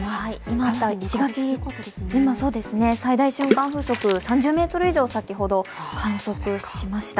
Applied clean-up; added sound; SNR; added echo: none; Water / Splash, splatter; 8 dB; none.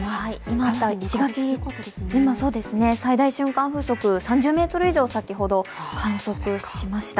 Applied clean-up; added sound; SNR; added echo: none; none; none; none.